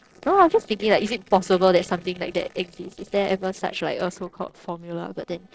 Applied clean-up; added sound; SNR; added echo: neural separator model SepFormer DNS4.